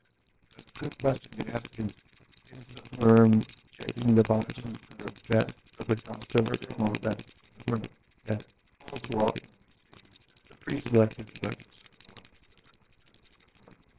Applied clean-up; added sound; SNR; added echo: neural separator model SepFormer WHAMR!.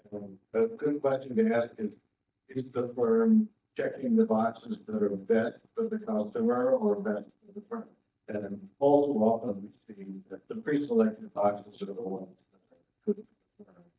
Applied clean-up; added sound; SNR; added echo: neural mask model DeepFilterNet 3.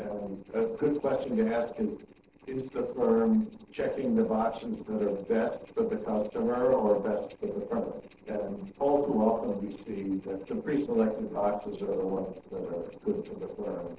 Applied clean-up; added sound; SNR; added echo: neural separator model SepFormer DNS4.